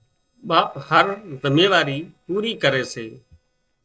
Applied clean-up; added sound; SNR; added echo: neural separator model SepFormer DNS4.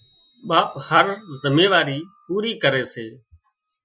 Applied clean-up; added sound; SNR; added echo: classical method Wiener filter.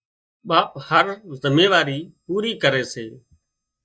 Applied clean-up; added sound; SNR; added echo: neural mask model DeepFilterNet 3.